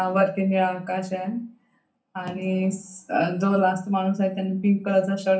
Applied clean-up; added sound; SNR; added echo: none; none; none; reverberation time 0.3 s.